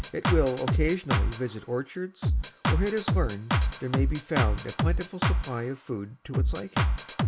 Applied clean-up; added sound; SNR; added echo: none; Drum kit; -4 dB; none.